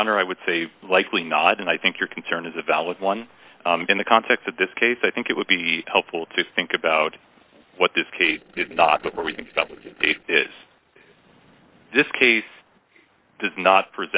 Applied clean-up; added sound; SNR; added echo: neural separator model SepFormer DNS4.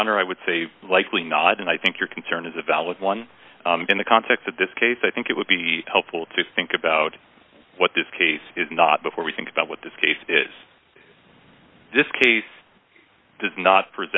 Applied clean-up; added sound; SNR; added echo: none; none; none; none.